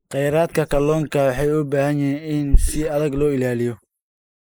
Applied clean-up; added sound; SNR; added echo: neural mask model Resemble Enhance denoiser.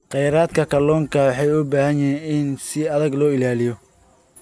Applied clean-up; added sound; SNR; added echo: none; none; none; none.